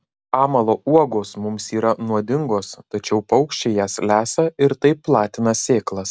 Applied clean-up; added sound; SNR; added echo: none; none; none; none.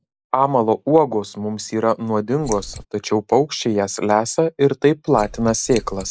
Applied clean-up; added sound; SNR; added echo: neural mask model Resemble Enhance denoiser.